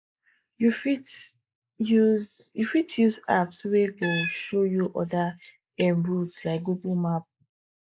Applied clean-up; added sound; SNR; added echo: neural mask model Resemble Enhance denoiser.